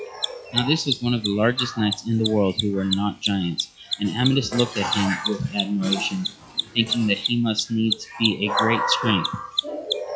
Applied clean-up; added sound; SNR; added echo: classical method log-MMSE.